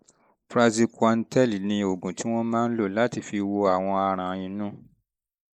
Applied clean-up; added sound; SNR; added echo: neural mask model Resemble Enhance denoiser.